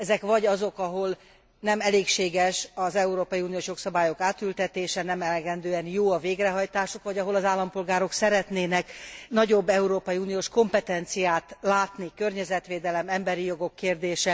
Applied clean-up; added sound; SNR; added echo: none; none; none; none.